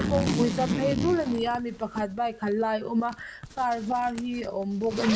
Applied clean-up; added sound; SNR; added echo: none; Zipper (clothing); 5 dB; none.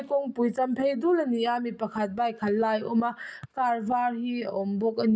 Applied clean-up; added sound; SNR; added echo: none; none; none; none.